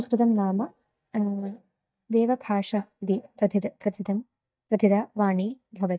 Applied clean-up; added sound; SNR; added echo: neural mask model DeepFilterNet 3.